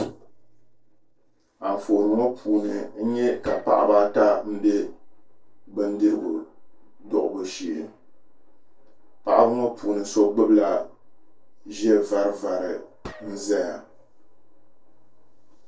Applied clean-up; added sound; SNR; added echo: neural separator model SepFormer DNS4.